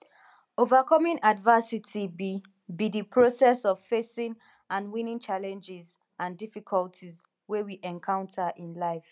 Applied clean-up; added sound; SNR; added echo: none; none; none; none.